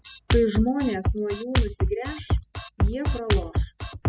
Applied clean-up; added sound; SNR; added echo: classical method spectral subtraction.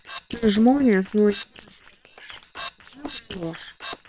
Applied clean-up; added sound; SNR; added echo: neural separator model SepFormer WHAM!.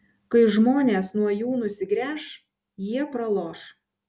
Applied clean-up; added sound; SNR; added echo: none; none; none; none.